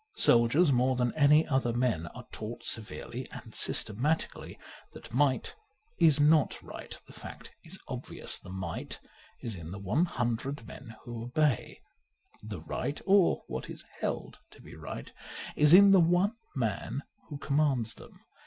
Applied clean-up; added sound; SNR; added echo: none; none; none; none.